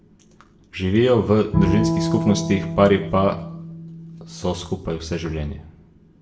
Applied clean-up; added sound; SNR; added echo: none; Bowed string instrument; 6 dB; reverberation time 0.6 s.